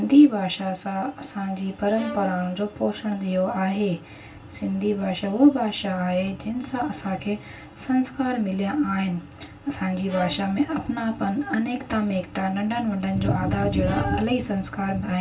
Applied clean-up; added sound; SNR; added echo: none; Bowed string instrument; 15 dB; reverberation time 0.2 s.